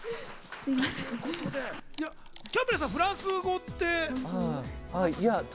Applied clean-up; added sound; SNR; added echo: none; Wood + Chewing, mastication / Livestock, farm animals, working animals; 17 dB; none.